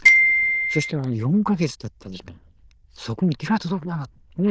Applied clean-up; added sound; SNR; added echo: neural diffusion model UNIVERSE++.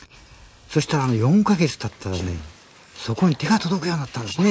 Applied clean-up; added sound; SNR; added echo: neural mask model Resemble Enhance denoiser.